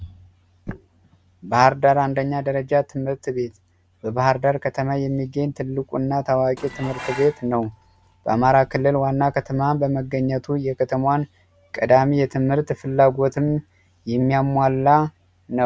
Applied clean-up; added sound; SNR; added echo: none; Dishes, pots, and pans; 17 dB; none.